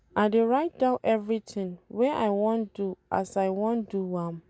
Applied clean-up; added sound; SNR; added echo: none; none; none; none.